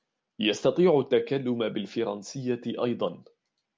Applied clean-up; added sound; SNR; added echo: none; none; none; none.